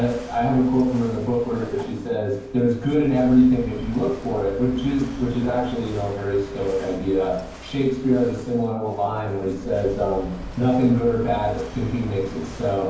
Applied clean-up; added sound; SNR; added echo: none; Walk, footsteps / Waves, surf / Wind; 15 dB; reverberation time 0.9 s.